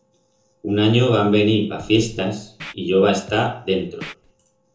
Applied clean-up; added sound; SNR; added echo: none; Scratching (performance technique); 20 dB; reverberation time 0.7 s.